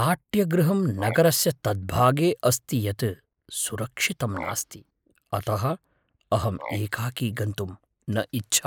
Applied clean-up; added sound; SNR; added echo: neural mask model Resemble Enhance denoiser.